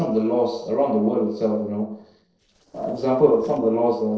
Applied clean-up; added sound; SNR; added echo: neural separator model SepFormer DNS4.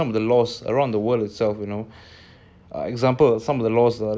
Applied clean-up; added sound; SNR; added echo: none; none; none; none.